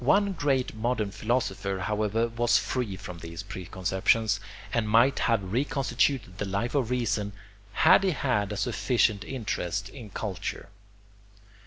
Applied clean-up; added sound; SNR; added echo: none; none; none; none.